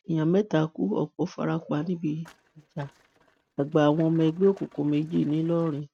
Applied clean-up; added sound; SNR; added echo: neural mask model RNNoise.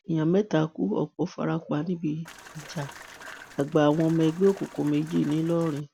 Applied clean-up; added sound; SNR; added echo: none; Rain; 19 dB; none.